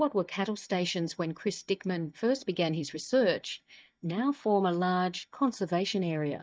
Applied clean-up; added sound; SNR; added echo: neural mask model DeepFilterNet 3.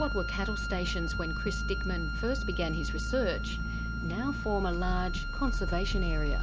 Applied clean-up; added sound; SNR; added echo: none; Wind instrument, woodwind instrument; 9 dB; none.